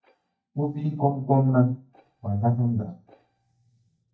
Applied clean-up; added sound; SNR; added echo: neural mask model DeepFilterNet 3.